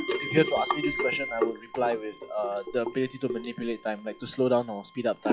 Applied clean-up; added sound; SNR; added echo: classical method log-MMSE.